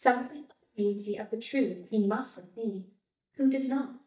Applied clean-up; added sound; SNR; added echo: neural mask model DeepFilterNet 3.